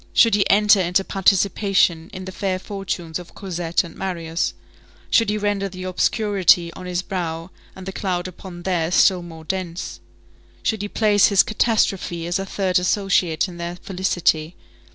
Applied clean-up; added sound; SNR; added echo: none; none; none; none.